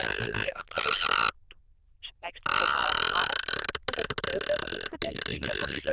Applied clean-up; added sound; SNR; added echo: neural diffusion model UNIVERSE++.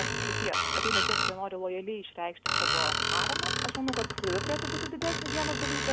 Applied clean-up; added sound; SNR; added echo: none; Screech; -4 dB; none.